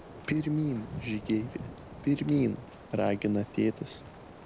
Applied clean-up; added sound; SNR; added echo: none; Rain + Thunder; 14 dB; none.